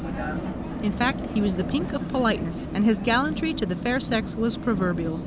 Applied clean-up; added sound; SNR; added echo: none; Vehicle; 5 dB; none.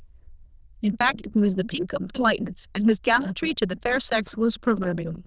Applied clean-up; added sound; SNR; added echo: neural diffusion model UNIVERSE++.